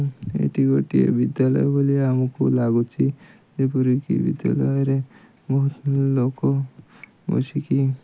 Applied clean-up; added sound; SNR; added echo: none; none; none; none.